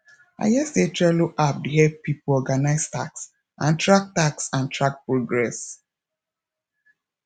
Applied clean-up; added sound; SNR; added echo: none; none; none; none.